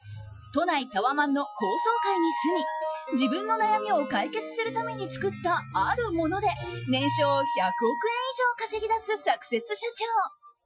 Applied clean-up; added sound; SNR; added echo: classical method Wiener filter.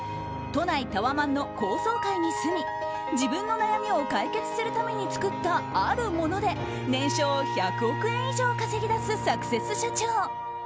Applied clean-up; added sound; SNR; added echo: none; Wind instrument, woodwind instrument; 7 dB; none.